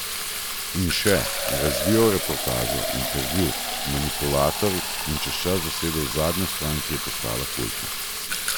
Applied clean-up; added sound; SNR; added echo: none; Fill (with liquid); 1 dB; none.